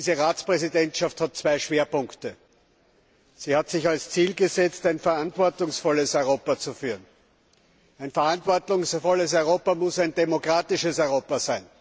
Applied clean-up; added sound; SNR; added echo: none; none; none; none.